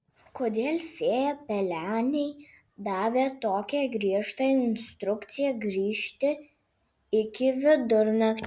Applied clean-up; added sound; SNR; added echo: none; none; none; none.